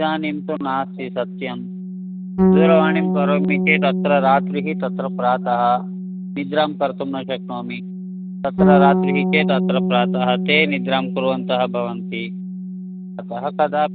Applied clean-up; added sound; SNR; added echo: none; Bass guitar; 0 dB; none.